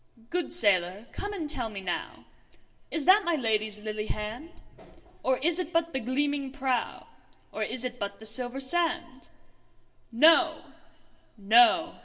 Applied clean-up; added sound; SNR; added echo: none; none; none; reverberation time 0.6 s.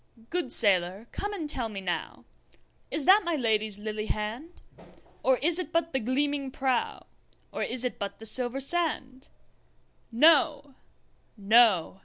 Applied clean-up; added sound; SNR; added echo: none; none; none; none.